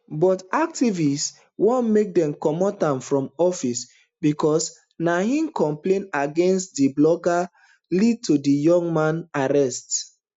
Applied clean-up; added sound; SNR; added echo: none; none; none; none.